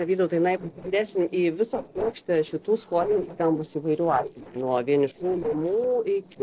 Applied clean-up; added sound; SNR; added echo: neural separator model SepFormer DNS4.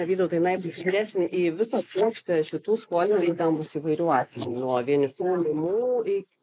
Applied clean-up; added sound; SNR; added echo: neural mask model Resemble Enhance denoiser.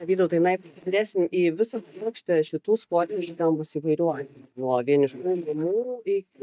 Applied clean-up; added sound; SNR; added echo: neural mask model DeepFilterNet 3.